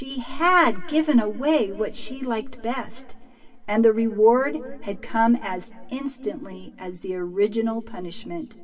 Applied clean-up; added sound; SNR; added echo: none; none; none; reverberation time 2.5 s.